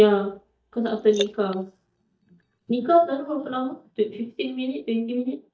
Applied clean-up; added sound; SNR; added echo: neural mask model DeepFilterNet 3.